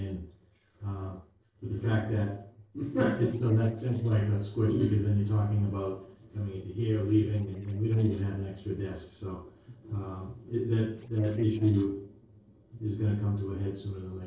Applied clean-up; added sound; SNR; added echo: neural separator model SepFormer DNS4.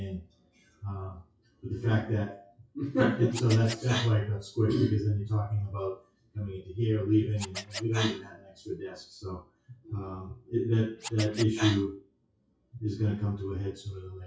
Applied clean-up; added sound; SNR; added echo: classical method WPE with log-MMSE.